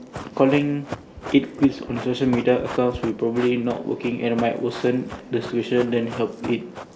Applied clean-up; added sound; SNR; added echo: none; Run; 14 dB; none.